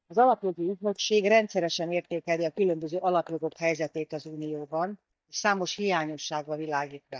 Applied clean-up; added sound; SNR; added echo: neural mask model DeepFilterNet 3.